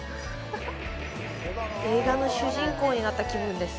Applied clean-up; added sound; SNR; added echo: none; Gunshot, gunfire; 13 dB; none.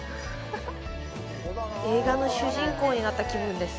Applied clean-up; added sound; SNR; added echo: none; none; none; none.